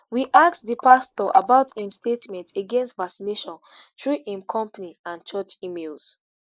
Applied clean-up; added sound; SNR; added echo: neural mask model Resemble Enhance denoiser.